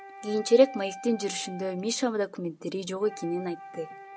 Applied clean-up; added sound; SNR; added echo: none; Wind instrument, woodwind instrument; 16 dB; none.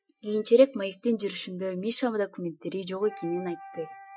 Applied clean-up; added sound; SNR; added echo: classical method Wiener filter.